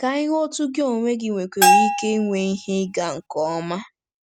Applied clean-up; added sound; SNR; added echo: none; Bell; -3 dB; none.